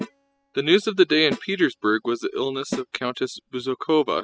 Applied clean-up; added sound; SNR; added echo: classical method spectral subtraction.